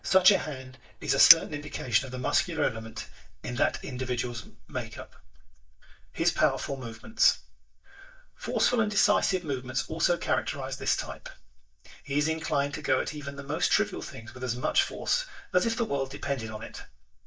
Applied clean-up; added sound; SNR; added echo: neural mask model DeepFilterNet 3.